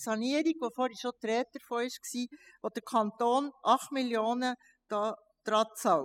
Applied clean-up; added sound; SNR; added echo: classical method spectral subtraction.